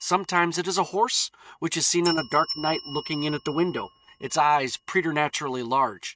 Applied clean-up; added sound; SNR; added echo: neural mask model RNNoise.